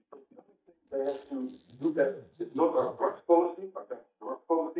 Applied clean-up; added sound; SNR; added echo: neural mask model DeepFilterNet 3.